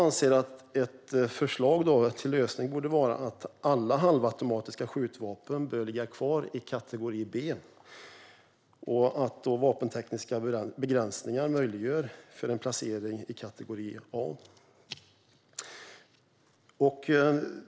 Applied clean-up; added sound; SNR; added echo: none; none; none; none.